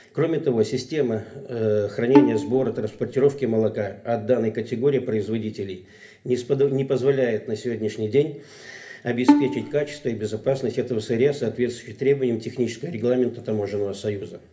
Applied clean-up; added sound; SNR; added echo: none; Bowed string instrument; 1 dB; reverberation time 0.3 s.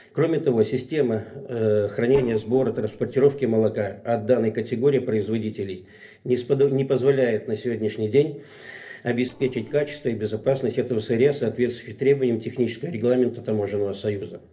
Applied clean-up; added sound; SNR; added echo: neural separator model SepFormer DNS4.